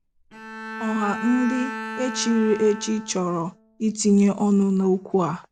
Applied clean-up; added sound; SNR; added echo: none; Bowed string instrument; 13 dB; none.